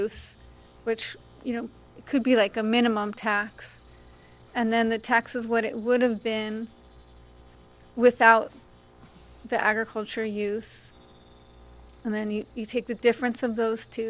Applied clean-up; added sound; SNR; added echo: none; none; none; none.